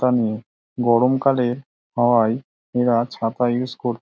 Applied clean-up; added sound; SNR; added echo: none; none; none; none.